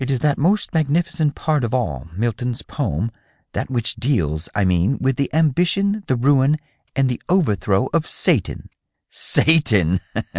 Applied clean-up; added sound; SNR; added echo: none; none; none; none.